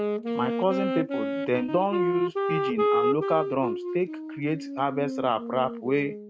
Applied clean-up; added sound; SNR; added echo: neural mask model RNNoise.